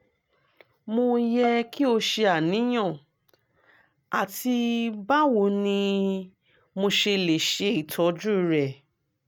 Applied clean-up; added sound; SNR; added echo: neural mask model RNNoise.